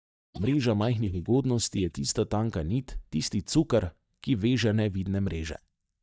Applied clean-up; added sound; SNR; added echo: neural mask model DeepFilterNet 3.